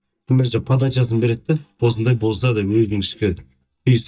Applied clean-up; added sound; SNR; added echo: neural mask model DeepFilterNet 3.